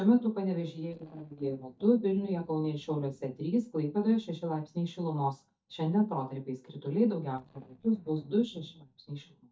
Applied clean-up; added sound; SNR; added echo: neural mask model DeepFilterNet 3.